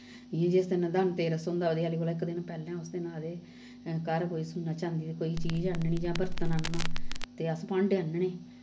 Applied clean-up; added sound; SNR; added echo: none; Crackle; -3 dB; none.